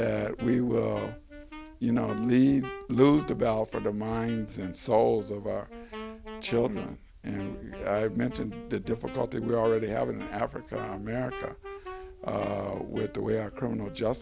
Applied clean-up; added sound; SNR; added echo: none; Wind instrument, woodwind instrument; 15 dB; none.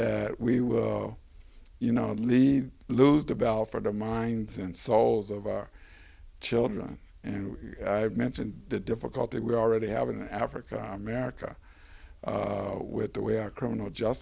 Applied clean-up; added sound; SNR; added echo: none; none; none; none.